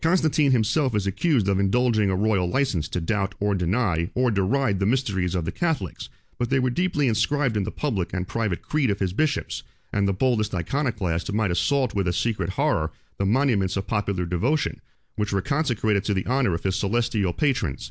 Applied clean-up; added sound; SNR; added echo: none; none; none; none.